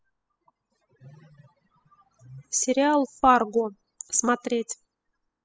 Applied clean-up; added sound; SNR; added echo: classical method spectral subtraction.